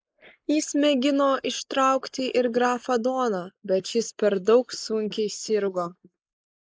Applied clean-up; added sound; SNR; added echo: neural mask model Resemble Enhance denoiser.